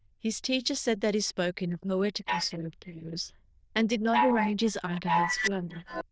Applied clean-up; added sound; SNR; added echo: neural diffusion model UNIVERSE++.